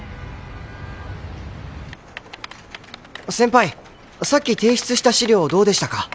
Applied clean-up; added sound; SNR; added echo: none; none; none; none.